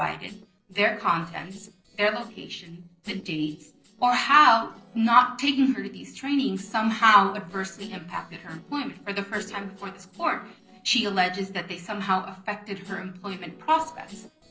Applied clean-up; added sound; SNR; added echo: neural separator model SepFormer DNS4.